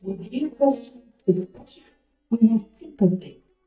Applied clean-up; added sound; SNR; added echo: neural mask model DeepFilterNet 3.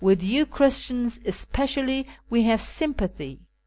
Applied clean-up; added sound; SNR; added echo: none; none; none; none.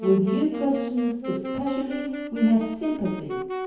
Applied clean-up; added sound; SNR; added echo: none; Wind instrument, woodwind instrument; 7 dB; reverberation time 1.0 s.